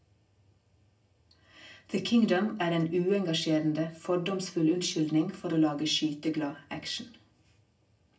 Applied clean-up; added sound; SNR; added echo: none; none; none; reverberation time 0.3 s.